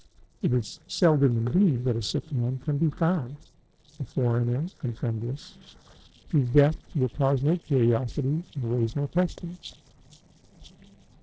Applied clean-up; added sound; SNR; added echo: neural separator model SepFormer DNS4.